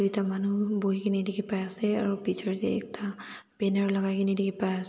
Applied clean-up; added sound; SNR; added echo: none; none; none; none.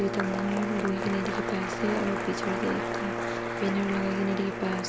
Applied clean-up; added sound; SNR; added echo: none; Applause + Brass instrument; 1 dB; none.